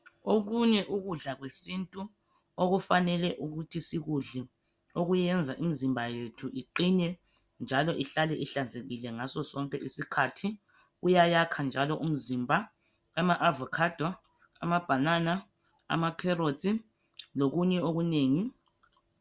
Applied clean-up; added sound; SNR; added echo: none; none; none; none.